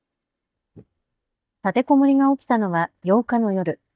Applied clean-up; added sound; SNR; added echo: neural mask model DeepFilterNet 3.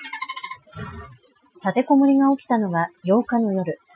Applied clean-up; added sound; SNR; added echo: classical method Wiener filter.